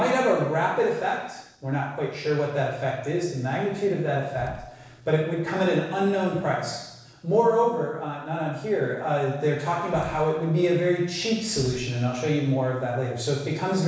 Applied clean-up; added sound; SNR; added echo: neural separator model SepFormer DNS4.